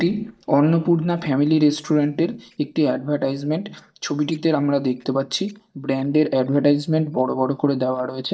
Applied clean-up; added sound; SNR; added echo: neural mask model DeepFilterNet 3.